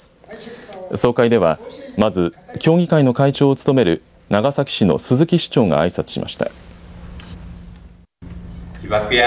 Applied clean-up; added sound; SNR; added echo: none; none; none; none.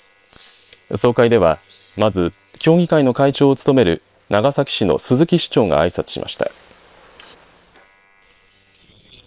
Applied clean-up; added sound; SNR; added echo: neural separator model SepFormer WHAM!.